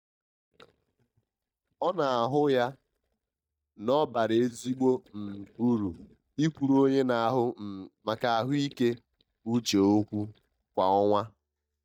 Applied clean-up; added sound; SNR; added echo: neural mask model DeepFilterNet 3.